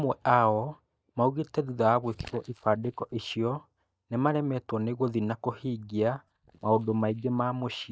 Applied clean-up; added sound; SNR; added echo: neural mask model DeepFilterNet 3.